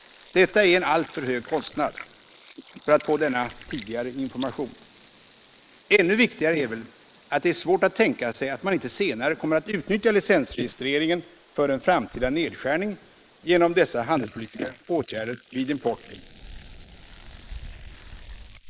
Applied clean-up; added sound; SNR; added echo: neural mask model Resemble Enhance denoiser.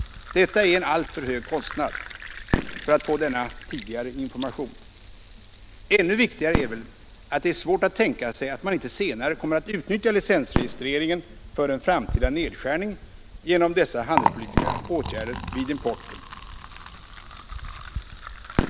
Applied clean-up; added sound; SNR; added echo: none; Fireworks + Liquid; 6 dB; none.